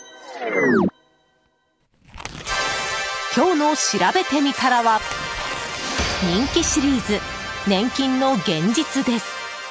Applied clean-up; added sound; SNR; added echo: none; Tearing; 15 dB; none.